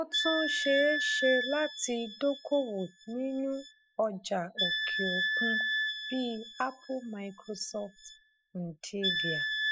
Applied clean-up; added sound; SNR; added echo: classical method spectral subtraction.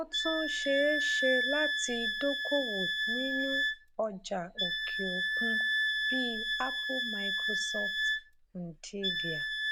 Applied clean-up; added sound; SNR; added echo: none; Wind instrument, woodwind instrument; -3 dB; none.